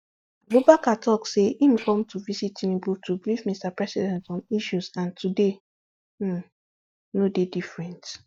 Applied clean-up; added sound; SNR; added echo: neural mask model DeepFilterNet 3.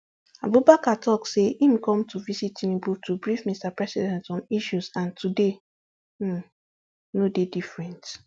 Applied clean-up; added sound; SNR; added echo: none; none; none; none.